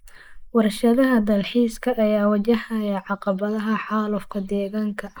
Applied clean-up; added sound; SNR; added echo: neural mask model Resemble Enhance denoiser.